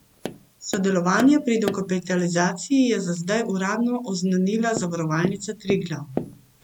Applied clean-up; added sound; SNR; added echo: none; Tap; 12 dB; none.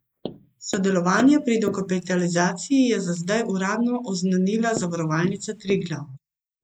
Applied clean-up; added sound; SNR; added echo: neural mask model Resemble Enhance denoiser.